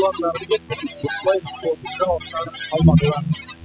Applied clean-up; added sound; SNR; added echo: classical method spectral subtraction.